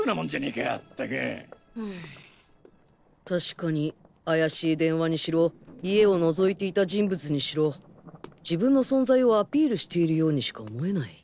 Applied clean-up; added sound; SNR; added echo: neural separator model SepFormer DNS4.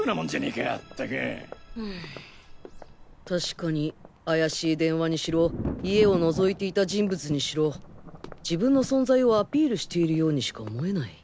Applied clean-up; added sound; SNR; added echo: none; Thunder; 14 dB; none.